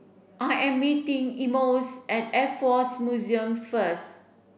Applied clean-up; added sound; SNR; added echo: none; none; none; none.